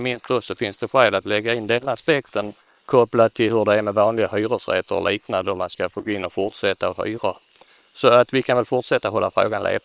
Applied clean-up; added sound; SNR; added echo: neural separator model SepFormer WHAM!.